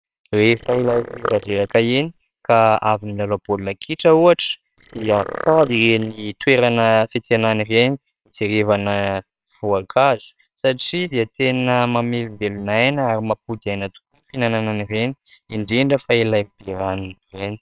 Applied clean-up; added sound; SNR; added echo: neural separator model SepFormer WHAMR!.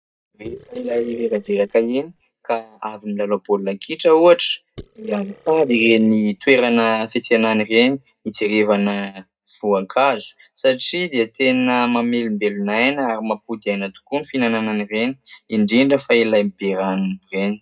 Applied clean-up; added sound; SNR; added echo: neural mask model DeepFilterNet 3.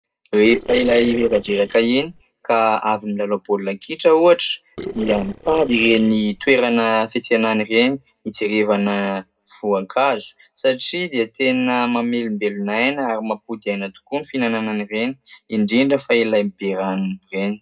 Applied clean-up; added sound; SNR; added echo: neural separator model SepFormer DNS4.